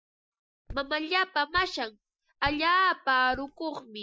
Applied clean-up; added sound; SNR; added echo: classical method Wiener filter.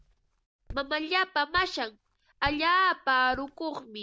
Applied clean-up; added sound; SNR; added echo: none; Walk, footsteps; 20 dB; none.